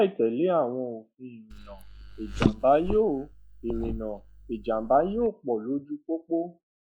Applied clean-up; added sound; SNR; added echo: neural mask model DeepFilterNet 3.